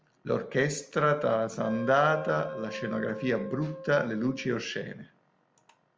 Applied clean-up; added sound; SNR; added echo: none; Wind instrument, woodwind instrument; 11 dB; none.